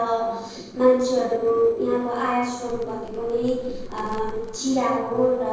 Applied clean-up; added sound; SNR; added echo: neural separator model SepFormer DNS4.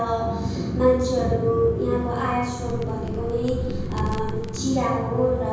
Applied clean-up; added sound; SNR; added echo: none; Crackle; 11 dB; reverberation time 1.3 s.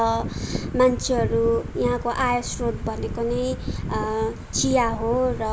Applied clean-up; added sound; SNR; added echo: none; none; none; none.